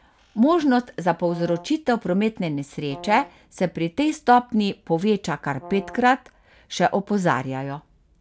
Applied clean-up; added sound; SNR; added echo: none; Brass instrument; 19 dB; none.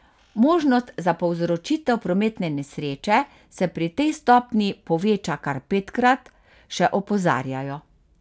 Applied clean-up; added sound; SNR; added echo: none; none; none; none.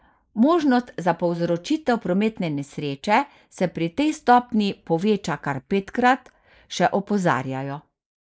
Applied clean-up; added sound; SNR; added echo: neural mask model Resemble Enhance denoiser.